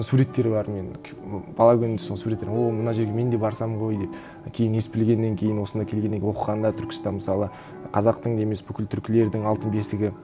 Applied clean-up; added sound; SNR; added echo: none; none; none; none.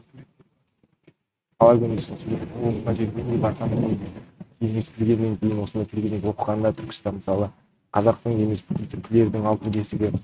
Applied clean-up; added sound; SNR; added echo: neural mask model RNNoise.